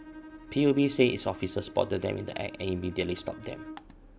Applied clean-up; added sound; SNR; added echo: none; Bowed string instrument; 17 dB; none.